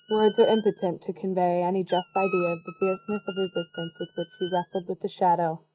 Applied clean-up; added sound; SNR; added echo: neural mask model RNNoise.